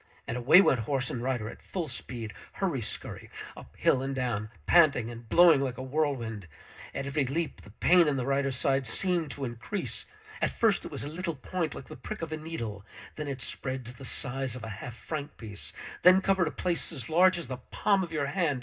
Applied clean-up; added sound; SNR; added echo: none; none; none; reverberation time 0.2 s.